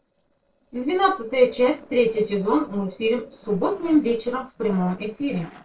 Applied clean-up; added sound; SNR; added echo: neural separator model SepFormer DNS4.